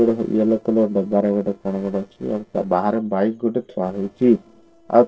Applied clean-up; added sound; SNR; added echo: neural separator model SepFormer DNS4.